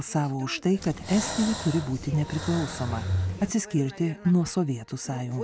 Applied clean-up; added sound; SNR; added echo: none; Breathing; 5 dB; none.